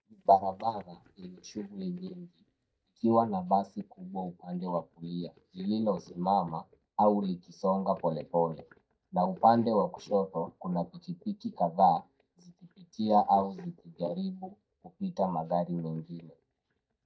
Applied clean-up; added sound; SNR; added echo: neural mask model DeepFilterNet 3.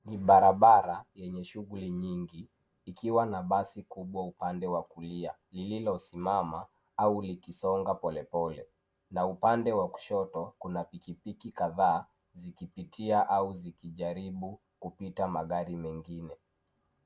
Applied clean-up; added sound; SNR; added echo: none; none; none; none.